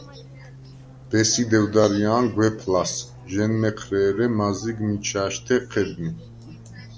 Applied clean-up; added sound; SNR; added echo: none; Fixed-wing aircraft, airplane; 19 dB; none.